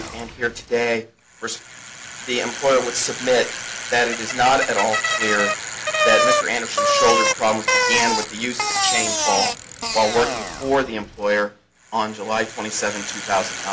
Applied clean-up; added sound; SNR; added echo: none; Bicycle; 1 dB; none.